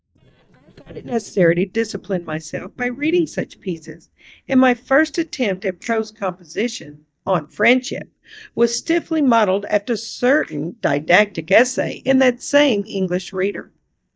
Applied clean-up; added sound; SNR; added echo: neural mask model DeepFilterNet 3.